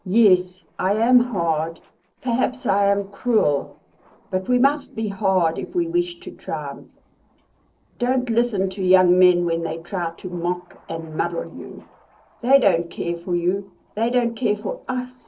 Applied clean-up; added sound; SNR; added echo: neural separator model SepFormer DNS4.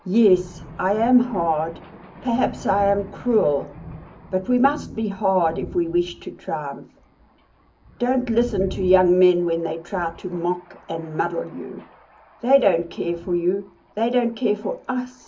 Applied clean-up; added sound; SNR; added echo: none; Thunder; 18 dB; reverberation time 0.3 s.